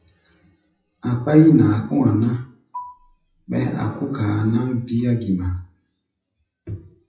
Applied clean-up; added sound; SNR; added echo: classical method WPE with log-MMSE.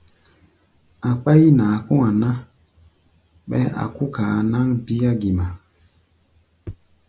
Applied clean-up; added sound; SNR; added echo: none; none; none; none.